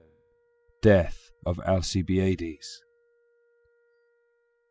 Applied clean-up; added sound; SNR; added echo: classical method spectral subtraction.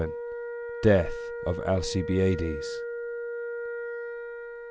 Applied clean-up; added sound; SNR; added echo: none; Wind instrument, woodwind instrument; 5 dB; none.